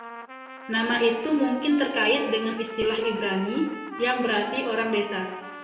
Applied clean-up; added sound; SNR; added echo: none; Trumpet; 13 dB; reverberation time 1.3 s.